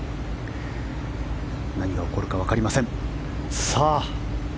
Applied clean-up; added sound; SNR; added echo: none; none; none; none.